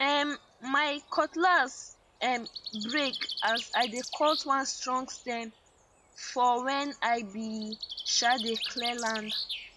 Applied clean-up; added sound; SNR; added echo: none; Bird; 10 dB; none.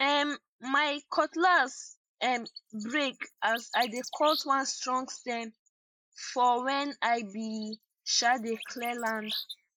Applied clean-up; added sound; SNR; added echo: neural mask model Resemble Enhance denoiser.